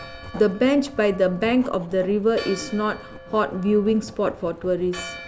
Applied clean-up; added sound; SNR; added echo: none; Church bell + Writing; 16 dB; none.